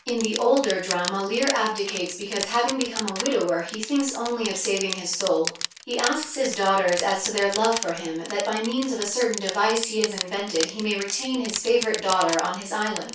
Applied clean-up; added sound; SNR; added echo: none; Crushing; 9 dB; reverberation time 0.3 s.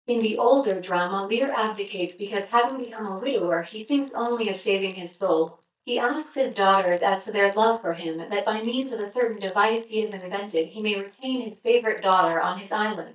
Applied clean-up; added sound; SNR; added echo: neural mask model DeepFilterNet 3.